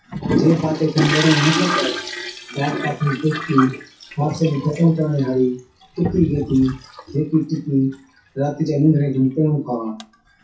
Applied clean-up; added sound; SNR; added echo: classical method WPE with log-MMSE.